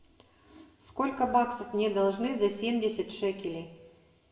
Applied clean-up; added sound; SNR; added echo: none; none; none; reverberation time 0.9 s.